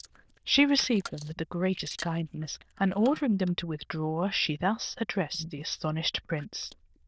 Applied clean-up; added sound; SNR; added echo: neural diffusion model UNIVERSE++.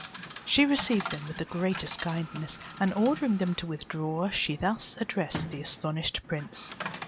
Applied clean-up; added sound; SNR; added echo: none; Coin (dropping) / Chatter; 11 dB; none.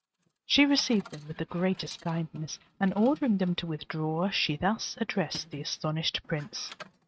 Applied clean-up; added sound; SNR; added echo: neural mask model RNNoise.